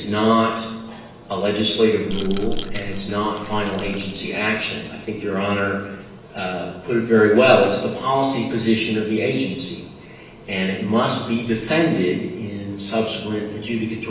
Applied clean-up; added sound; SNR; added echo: none; Rattle / Rattle (instrument); 6 dB; reverberation time 0.9 s.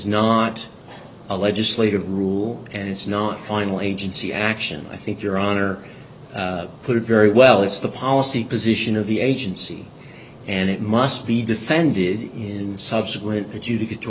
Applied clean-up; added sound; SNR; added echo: none; none; none; none.